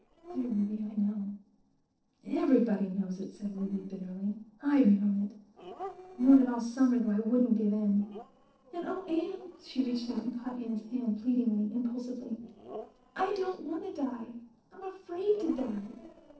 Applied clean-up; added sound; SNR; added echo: neural separator model SepFormer DNS4.